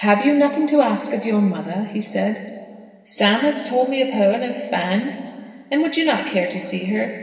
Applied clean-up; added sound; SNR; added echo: none; none; none; reverberation time 1.9 s.